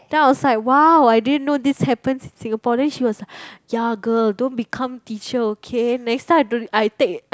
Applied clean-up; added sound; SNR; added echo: none; none; none; none.